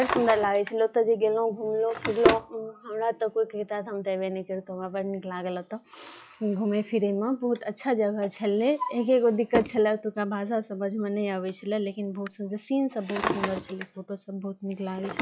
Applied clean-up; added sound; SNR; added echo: classical method log-MMSE.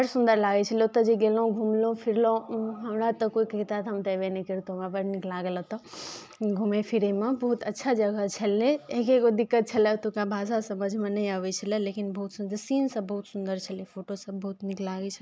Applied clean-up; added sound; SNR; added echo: none; none; none; none.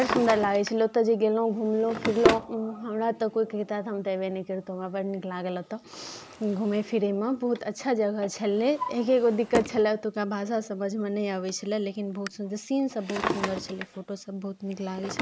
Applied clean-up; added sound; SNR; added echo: none; Drawer open or close; 8 dB; none.